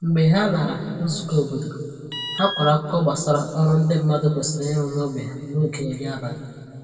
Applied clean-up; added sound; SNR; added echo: none; Alarm; 9 dB; reverberation time 2.3 s.